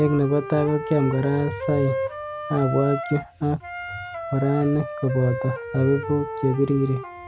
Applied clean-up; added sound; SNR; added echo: none; Wind instrument, woodwind instrument; 8 dB; none.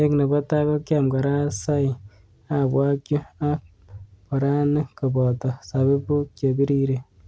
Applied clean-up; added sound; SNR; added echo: none; none; none; none.